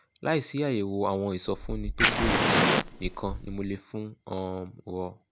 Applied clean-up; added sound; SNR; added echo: none; Fire; -5 dB; none.